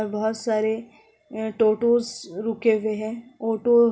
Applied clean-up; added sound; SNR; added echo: none; none; none; none.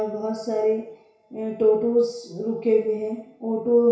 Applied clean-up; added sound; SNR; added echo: none; none; none; reverberation time 0.6 s.